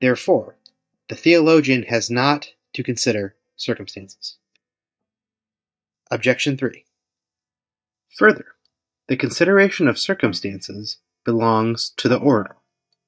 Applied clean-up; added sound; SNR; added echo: neural mask model DeepFilterNet 3.